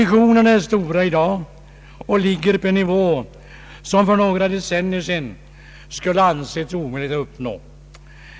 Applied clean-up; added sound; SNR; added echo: none; none; none; none.